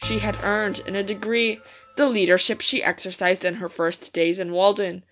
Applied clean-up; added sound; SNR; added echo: none; Bell; 18 dB; none.